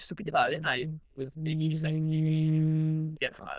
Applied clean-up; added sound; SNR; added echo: neural diffusion model UNIVERSE++.